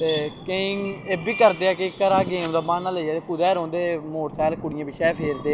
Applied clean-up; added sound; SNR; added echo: none; none; none; none.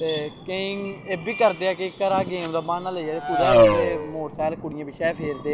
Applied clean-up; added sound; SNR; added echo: none; Race car, auto racing; -5 dB; none.